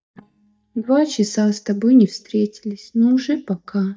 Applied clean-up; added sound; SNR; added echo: neural mask model DeepFilterNet 3.